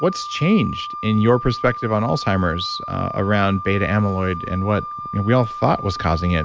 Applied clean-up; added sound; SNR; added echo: none; Wind instrument, woodwind instrument; 10 dB; none.